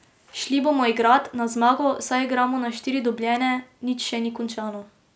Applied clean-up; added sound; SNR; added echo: none; none; none; none.